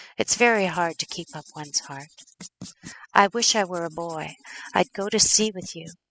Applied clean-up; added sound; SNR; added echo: classical method spectral subtraction.